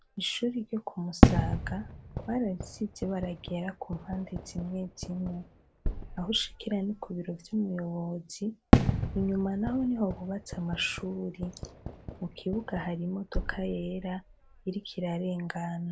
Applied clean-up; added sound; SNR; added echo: none; Fireworks; -2 dB; none.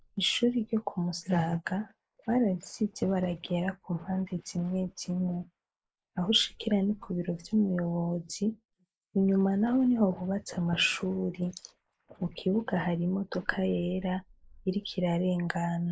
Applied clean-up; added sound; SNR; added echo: neural mask model Resemble Enhance denoiser.